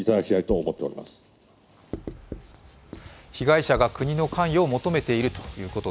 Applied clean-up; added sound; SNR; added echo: none; Bass drum + Writing; 16 dB; none.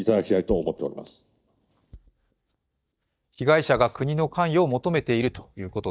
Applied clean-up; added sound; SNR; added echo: neural mask model DeepFilterNet 3.